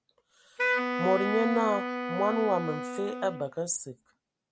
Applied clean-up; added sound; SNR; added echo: none; Wind instrument, woodwind instrument; 2 dB; none.